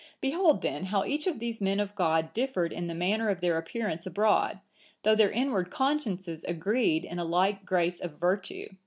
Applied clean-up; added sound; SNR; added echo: none; none; none; none.